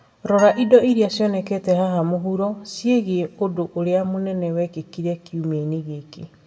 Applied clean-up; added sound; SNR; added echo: none; Acoustic guitar; 19 dB; reverberation time 0.4 s.